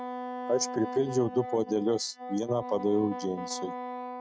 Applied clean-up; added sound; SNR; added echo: neural mask model RNNoise.